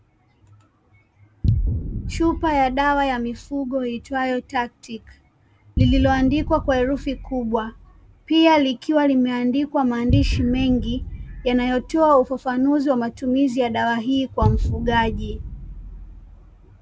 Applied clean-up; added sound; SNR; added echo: none; Boom; 6 dB; none.